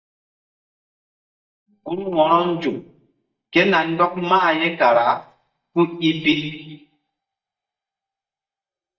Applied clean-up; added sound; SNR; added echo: neural mask model DeepFilterNet 3.